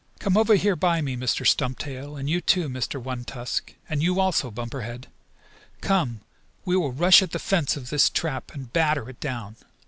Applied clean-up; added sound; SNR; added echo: none; none; none; none.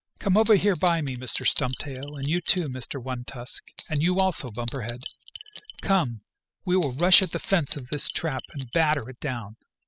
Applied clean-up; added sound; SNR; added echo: classical method spectral subtraction.